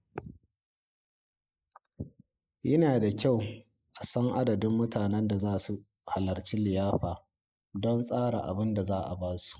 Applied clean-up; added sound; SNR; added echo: neural mask model Resemble Enhance denoiser.